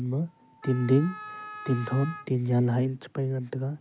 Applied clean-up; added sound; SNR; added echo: none; Wind instrument, woodwind instrument; 14 dB; none.